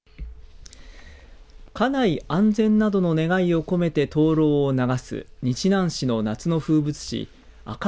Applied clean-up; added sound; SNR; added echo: none; none; none; none.